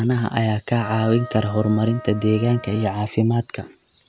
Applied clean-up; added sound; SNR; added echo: none; Trumpet; 17 dB; none.